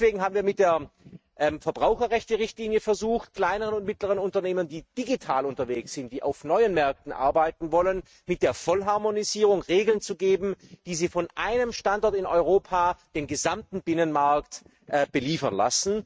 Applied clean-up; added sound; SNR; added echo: neural mask model RNNoise.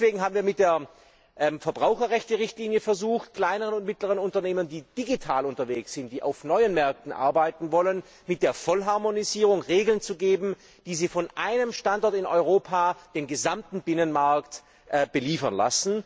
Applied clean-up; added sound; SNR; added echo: none; none; none; none.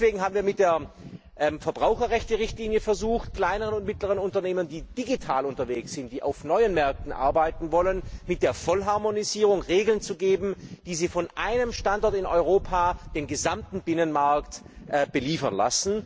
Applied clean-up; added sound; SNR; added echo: none; Wind; 15 dB; none.